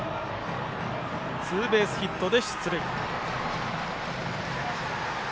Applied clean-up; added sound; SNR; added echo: none; none; none; none.